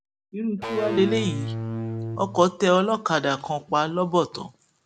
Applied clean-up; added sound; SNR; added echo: none; Electric guitar / Bass guitar; 5 dB; none.